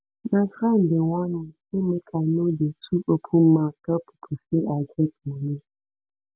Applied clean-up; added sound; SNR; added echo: none; none; none; none.